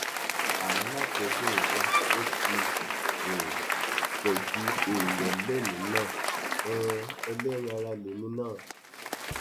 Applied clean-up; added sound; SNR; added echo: none; Bowed string instrument + Applause; -5 dB; none.